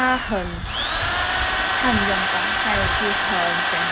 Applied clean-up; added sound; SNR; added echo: none; Drill; -5 dB; none.